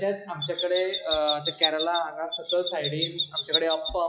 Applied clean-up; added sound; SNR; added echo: classical method log-MMSE.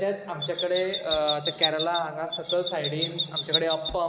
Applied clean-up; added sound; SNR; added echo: none; Chirp, tweet; -5 dB; none.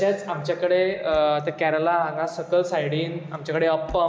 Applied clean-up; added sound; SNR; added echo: none; none; none; none.